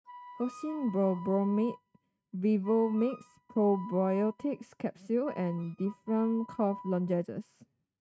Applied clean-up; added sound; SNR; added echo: neural mask model RNNoise.